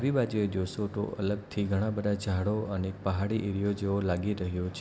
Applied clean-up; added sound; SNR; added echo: none; none; none; none.